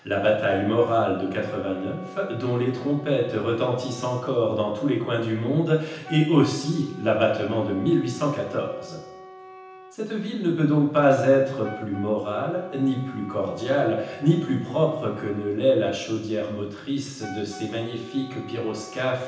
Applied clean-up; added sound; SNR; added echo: none; Wind instrument, woodwind instrument; 19 dB; reverberation time 0.9 s.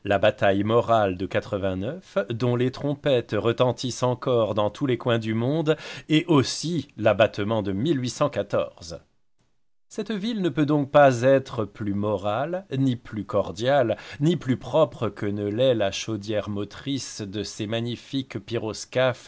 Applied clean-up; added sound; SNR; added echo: none; none; none; none.